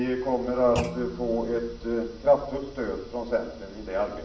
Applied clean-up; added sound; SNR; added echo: none; Thump, thud; 12 dB; reverberation time 0.8 s.